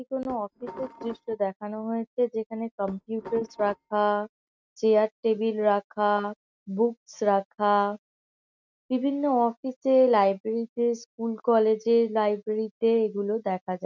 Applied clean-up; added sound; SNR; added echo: neural mask model RNNoise.